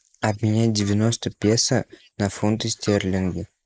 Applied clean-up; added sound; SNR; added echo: neural mask model Resemble Enhance denoiser.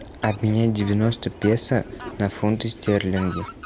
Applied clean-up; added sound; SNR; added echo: none; Fowl; 15 dB; none.